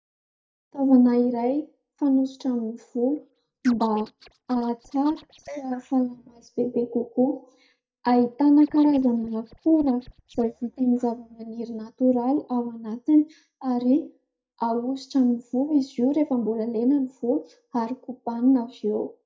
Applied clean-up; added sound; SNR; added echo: neural mask model DeepFilterNet 3.